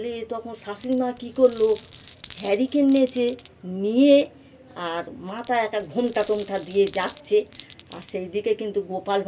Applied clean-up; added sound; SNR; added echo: none; Glass; 16 dB; none.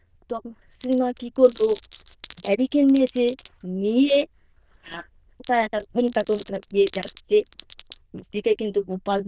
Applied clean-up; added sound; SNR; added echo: neural diffusion model UNIVERSE++.